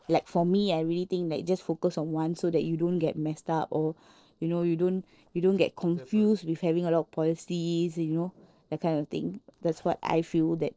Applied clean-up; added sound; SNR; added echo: neural separator model SepFormer DNS4.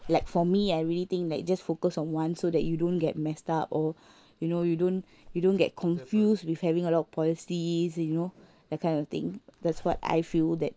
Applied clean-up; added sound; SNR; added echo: none; Zipper (clothing); 18 dB; none.